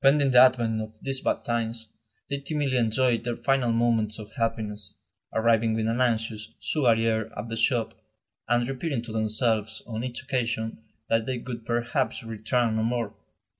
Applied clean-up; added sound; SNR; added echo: none; none; none; none.